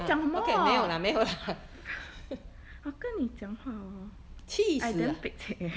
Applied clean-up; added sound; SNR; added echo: none; none; none; none.